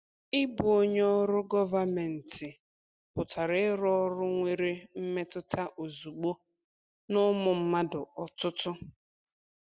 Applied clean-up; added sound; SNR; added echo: none; none; none; none.